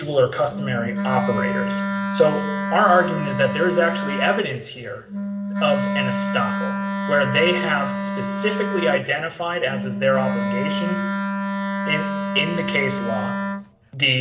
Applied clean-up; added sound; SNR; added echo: none; Wind instrument, woodwind instrument; 2 dB; reverberation time 0.9 s.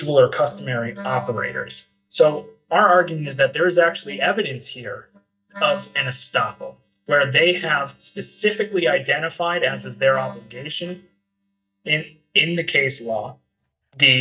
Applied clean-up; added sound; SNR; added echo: neural mask model DeepFilterNet 3.